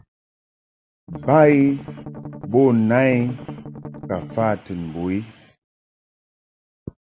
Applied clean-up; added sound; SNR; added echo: none; Strum; 13 dB; none.